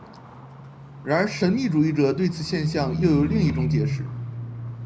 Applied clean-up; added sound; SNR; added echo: none; Livestock, farm animals, working animals; 5 dB; reverberation time 0.4 s.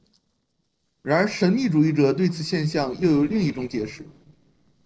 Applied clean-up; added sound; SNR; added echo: neural separator model SepFormer DNS4.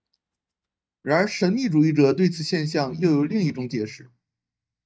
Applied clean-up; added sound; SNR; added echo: neural mask model DeepFilterNet 3.